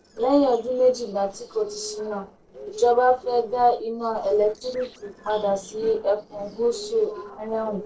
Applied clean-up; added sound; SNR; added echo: neural separator model SepFormer DNS4.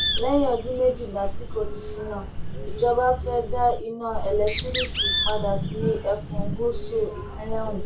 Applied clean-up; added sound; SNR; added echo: none; Bird; 1 dB; reverberation time 0.2 s.